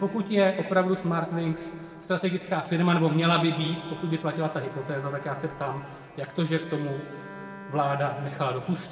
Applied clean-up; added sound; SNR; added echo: none; Bowed string instrument; 19 dB; reverberation time 1.7 s.